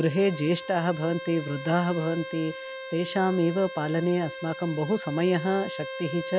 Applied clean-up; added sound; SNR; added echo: none; Bowed string instrument; 11 dB; none.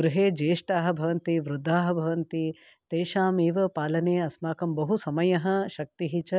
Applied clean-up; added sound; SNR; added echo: none; none; none; none.